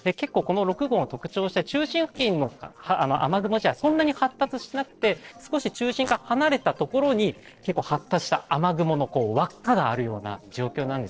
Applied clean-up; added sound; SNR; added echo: neural separator model SepFormer DNS4.